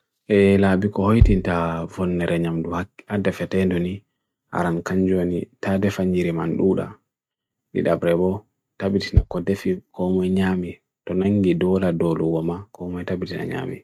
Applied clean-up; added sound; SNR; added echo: neural mask model RNNoise.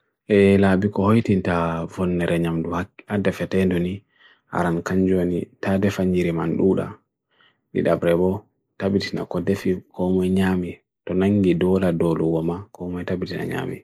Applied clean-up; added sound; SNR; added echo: neural mask model Resemble Enhance denoiser.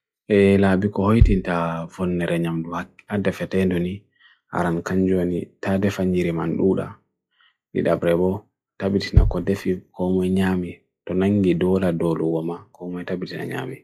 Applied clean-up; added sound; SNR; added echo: classical method log-MMSE.